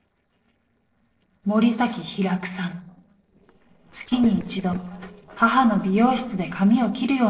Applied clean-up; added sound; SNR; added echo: neural separator model SepFormer DNS4.